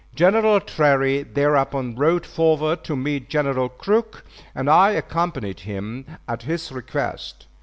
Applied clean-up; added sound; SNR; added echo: none; none; none; none.